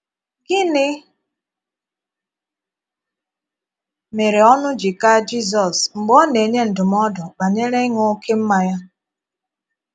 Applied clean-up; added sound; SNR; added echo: none; none; none; none.